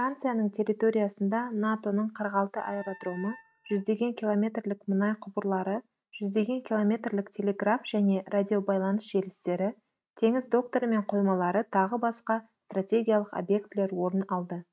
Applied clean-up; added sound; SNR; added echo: neural mask model RNNoise.